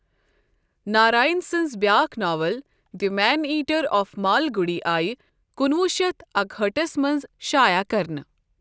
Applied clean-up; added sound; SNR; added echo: none; none; none; none.